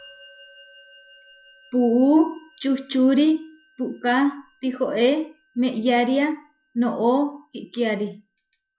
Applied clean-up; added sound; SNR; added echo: classical method log-MMSE.